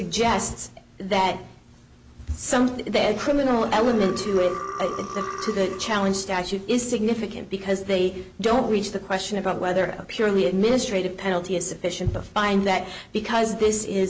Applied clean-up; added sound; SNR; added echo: none; Burping, eructation; 10 dB; none.